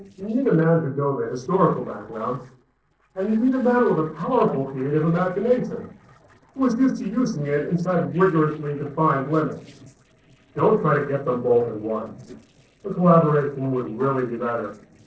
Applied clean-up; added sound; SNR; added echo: neural separator model SepFormer DNS4.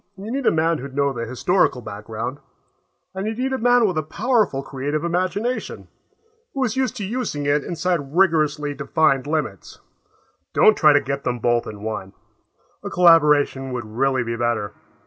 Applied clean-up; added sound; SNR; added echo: none; none; none; none.